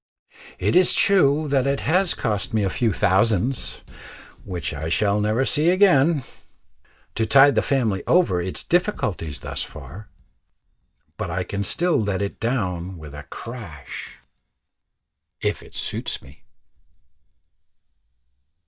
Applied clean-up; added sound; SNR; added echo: neural mask model DeepFilterNet 3.